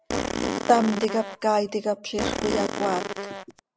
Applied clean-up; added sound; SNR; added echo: none; Fart; 3 dB; none.